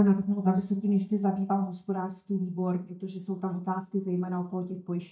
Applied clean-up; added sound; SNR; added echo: neural mask model DeepFilterNet 3.